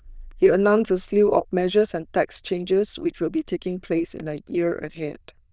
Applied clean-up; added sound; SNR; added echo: neural diffusion model UNIVERSE++.